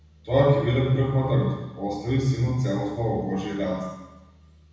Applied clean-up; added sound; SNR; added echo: none; none; none; reverberation time 1.1 s.